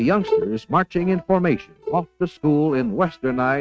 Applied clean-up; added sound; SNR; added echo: neural mask model RNNoise.